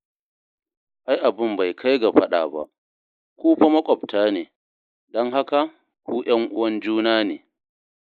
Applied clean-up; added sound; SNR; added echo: neural mask model Resemble Enhance denoiser.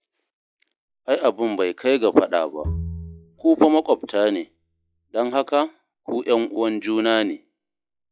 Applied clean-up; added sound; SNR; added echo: classical method log-MMSE.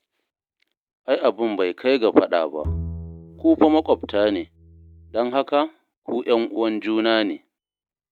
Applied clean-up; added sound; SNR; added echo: neural mask model RNNoise.